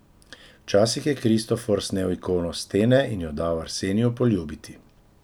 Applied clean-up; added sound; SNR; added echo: none; none; none; none.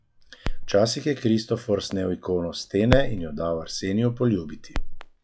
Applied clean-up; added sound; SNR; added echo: classical method log-MMSE.